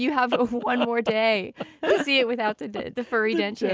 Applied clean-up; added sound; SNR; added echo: none; none; none; none.